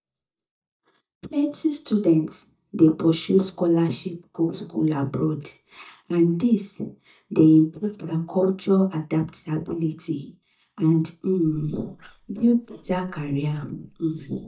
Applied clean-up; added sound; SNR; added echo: neural mask model DeepFilterNet 3.